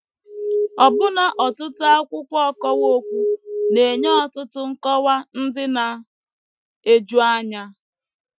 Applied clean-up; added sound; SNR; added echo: classical method Wiener filter.